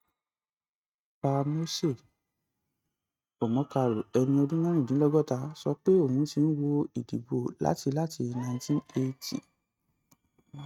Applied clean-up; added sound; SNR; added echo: neural mask model RNNoise.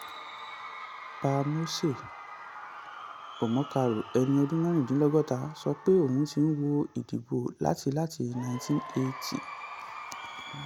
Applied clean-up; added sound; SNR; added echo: none; Crowd / Cheering; 14 dB; none.